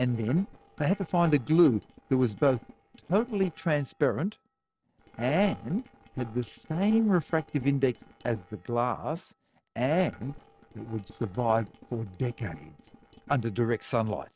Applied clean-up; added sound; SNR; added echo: neural separator model SepFormer DNS4.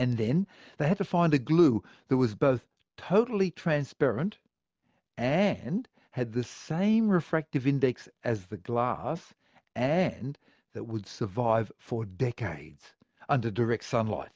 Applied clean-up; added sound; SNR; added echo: none; none; none; none.